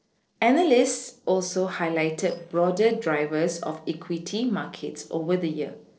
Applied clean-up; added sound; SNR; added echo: neural separator model SepFormer DNS4.